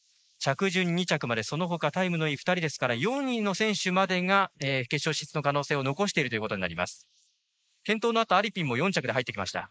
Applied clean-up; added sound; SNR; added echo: neural mask model Resemble Enhance denoiser.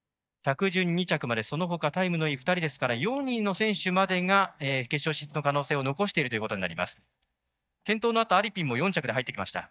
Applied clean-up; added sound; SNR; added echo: neural mask model DeepFilterNet 3.